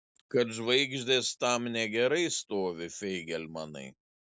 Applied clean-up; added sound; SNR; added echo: none; none; none; none.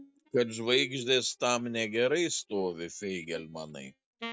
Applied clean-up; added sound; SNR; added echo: neural mask model DeepFilterNet 3.